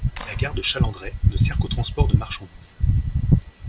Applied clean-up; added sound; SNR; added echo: none; Clapping; 19 dB; none.